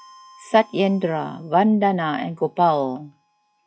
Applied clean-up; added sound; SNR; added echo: classical method log-MMSE.